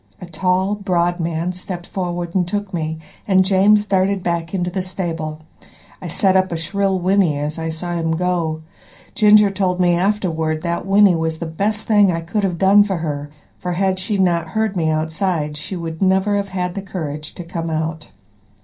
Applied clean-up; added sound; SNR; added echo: none; none; none; reverberation time 0.3 s.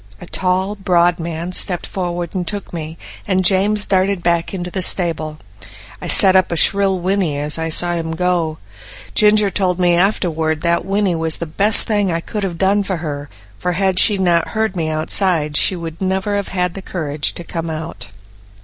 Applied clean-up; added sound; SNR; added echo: none; none; none; none.